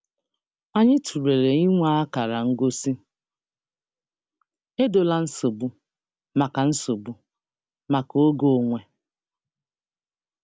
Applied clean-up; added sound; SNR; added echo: none; none; none; none.